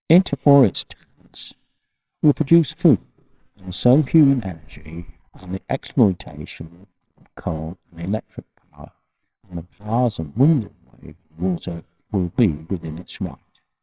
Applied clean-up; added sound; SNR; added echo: neural separator model SepFormer WHAMR!.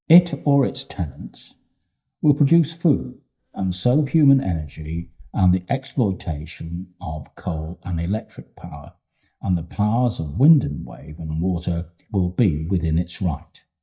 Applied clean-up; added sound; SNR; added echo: neural mask model DeepFilterNet 3.